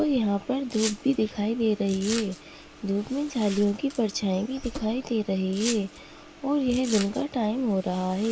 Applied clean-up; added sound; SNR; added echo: none; Domestic sounds, home sounds; 14 dB; none.